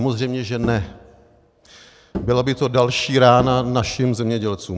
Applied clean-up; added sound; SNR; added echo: none; Bowed string instrument; 14 dB; none.